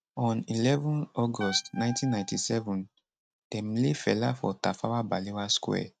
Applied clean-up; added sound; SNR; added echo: neural mask model RNNoise.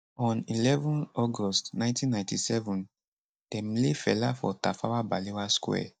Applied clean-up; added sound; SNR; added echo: neural mask model DeepFilterNet 3.